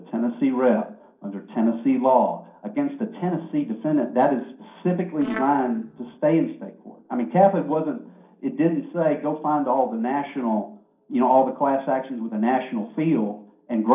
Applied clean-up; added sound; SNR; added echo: neural separator model SepFormer DNS4.